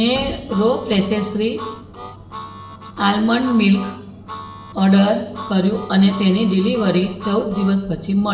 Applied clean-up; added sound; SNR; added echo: none; Harmonica; 16 dB; reverberation time 1.1 s.